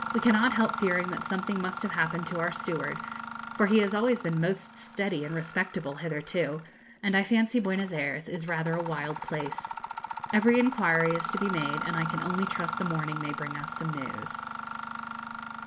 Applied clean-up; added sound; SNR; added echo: none; Mechanisms; 7 dB; none.